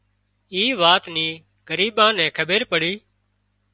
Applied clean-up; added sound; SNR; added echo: none; none; none; none.